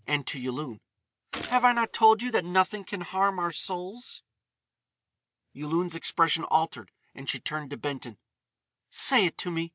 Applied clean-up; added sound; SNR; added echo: none; Gunshot, gunfire; 14 dB; none.